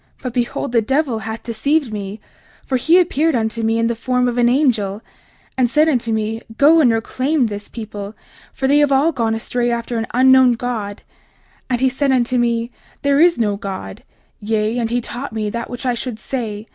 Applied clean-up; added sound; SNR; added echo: none; none; none; none.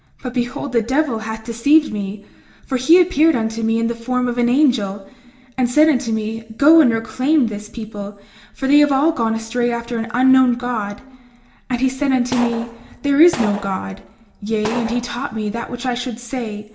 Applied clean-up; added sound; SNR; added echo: none; Gunshot, gunfire; 13 dB; reverberation time 0.9 s.